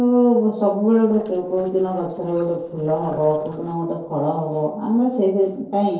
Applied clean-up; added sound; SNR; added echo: neural separator model SepFormer DNS4.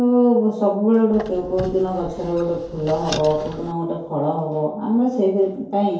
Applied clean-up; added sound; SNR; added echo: none; Squeak; 14 dB; reverberation time 2.4 s.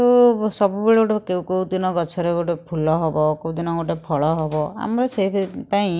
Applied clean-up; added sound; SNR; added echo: none; none; none; none.